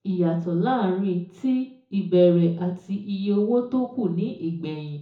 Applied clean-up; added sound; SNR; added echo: none; none; none; reverberation time 0.6 s.